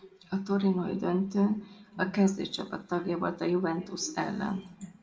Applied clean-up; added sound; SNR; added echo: none; none; none; reverberation time 1.0 s.